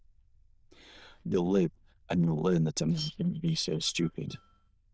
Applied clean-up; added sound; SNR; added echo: neural diffusion model UNIVERSE++.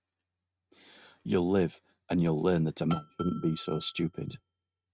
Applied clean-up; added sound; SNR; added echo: neural mask model RNNoise.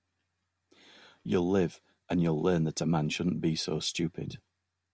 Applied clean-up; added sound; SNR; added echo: none; none; none; none.